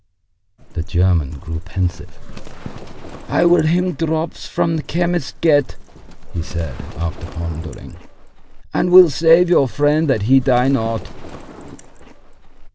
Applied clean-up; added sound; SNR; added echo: none; Livestock, farm animals, working animals; 11 dB; none.